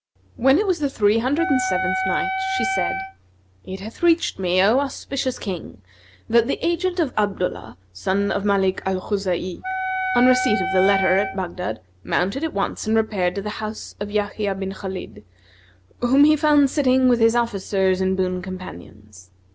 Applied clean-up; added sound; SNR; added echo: none; Wind instrument, woodwind instrument; 3 dB; none.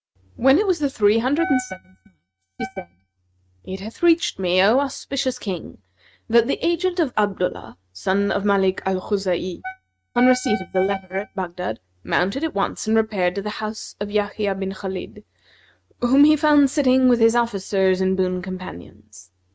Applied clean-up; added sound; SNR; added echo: neural mask model RNNoise.